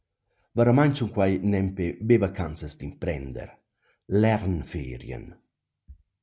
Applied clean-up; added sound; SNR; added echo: none; none; none; none.